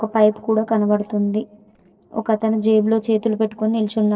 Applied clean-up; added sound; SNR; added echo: neural separator model SepFormer DNS4.